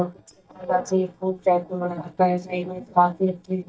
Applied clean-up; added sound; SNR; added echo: neural mask model DeepFilterNet 3.